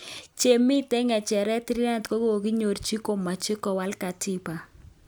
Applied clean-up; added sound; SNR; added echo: none; none; none; none.